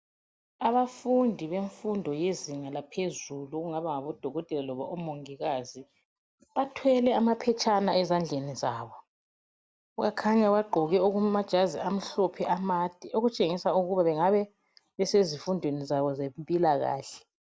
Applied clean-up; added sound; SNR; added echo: none; none; none; none.